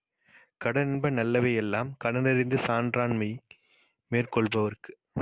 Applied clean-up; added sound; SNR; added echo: none; none; none; none.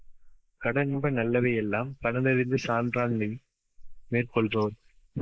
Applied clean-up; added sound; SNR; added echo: neural mask model Resemble Enhance denoiser.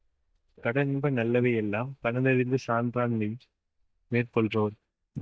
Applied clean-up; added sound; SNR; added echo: neural mask model DeepFilterNet 3.